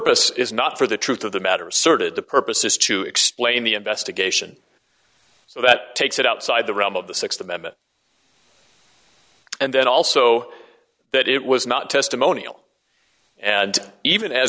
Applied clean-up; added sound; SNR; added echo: none; none; none; none.